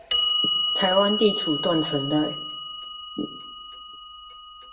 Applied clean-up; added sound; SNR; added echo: none; Clock; -3 dB; reverberation time 0.6 s.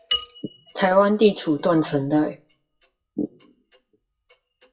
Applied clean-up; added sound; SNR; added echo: classical method WPE with log-MMSE.